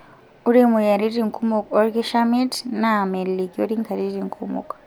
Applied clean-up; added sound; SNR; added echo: none; none; none; none.